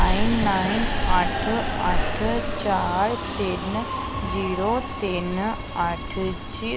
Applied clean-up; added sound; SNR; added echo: none; Subway, metro, underground; 0 dB; none.